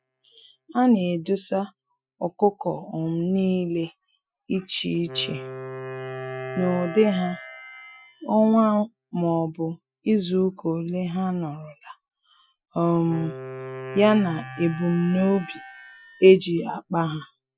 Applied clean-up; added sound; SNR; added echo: classical method Wiener filter.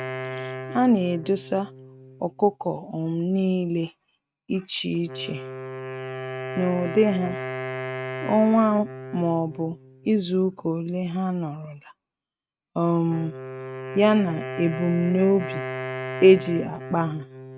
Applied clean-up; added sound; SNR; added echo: neural mask model RNNoise.